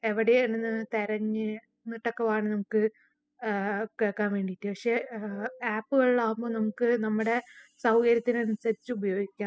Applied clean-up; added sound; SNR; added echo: classical method spectral subtraction.